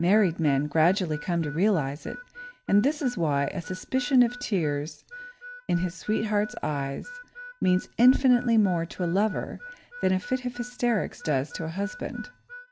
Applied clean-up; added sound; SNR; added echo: none; Harmonica; 17 dB; none.